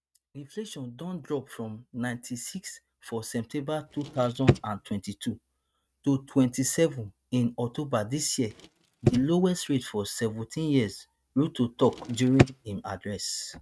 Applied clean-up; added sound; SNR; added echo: neural mask model RNNoise.